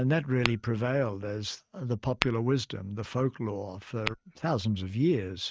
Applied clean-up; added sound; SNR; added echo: neural mask model RNNoise.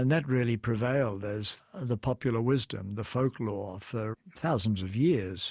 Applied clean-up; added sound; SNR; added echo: none; none; none; none.